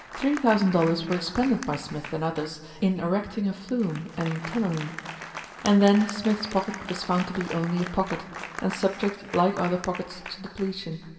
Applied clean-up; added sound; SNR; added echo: none; Applause; 13 dB; reverberation time 1.7 s.